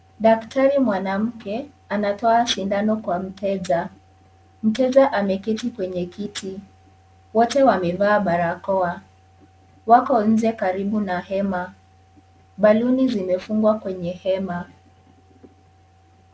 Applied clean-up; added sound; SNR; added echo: none; none; none; none.